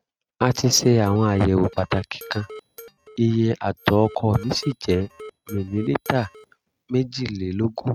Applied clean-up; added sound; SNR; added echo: neural mask model RNNoise.